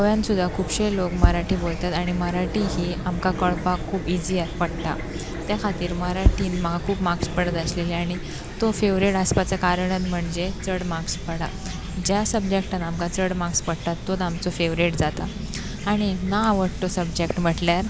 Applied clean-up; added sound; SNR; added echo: none; Tap + Chirp, tweet / Fowl; 4 dB; none.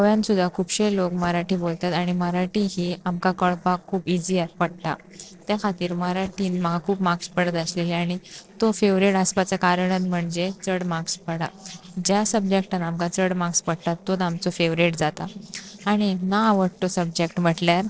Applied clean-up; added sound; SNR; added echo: neural separator model SepFormer DNS4.